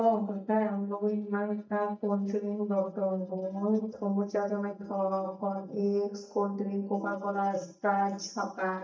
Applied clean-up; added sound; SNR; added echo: neural mask model DeepFilterNet 3.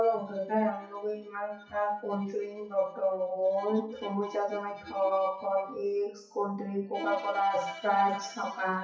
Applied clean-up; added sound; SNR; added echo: classical method WPE with log-MMSE.